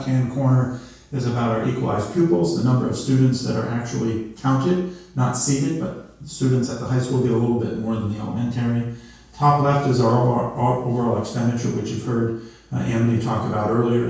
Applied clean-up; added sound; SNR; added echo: none; none; none; reverberation time 0.6 s.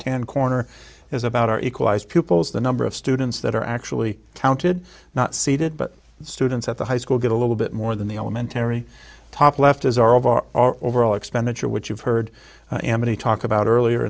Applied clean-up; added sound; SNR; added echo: none; none; none; none.